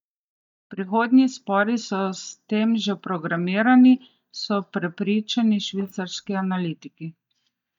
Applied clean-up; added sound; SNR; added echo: neural mask model DeepFilterNet 3.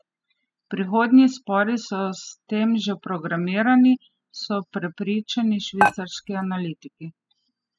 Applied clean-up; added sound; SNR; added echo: classical method spectral subtraction.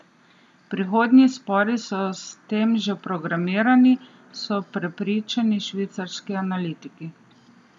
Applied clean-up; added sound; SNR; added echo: none; none; none; none.